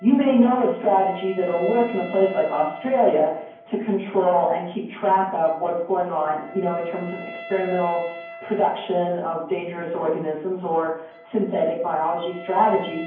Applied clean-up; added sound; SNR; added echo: none; Wind instrument, woodwind instrument; 18 dB; reverberation time 0.9 s.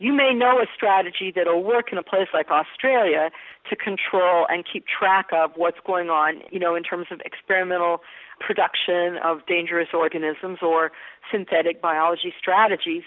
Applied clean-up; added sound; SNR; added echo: none; none; none; none.